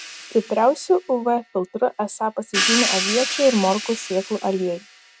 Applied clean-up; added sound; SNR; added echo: none; Crash cymbal / Hi-hat; 6 dB; none.